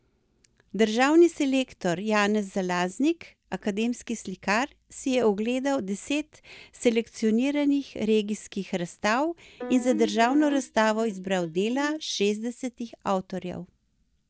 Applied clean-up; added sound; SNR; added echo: neural mask model DeepFilterNet 3.